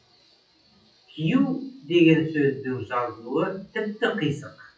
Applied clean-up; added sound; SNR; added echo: classical method WPE with log-MMSE.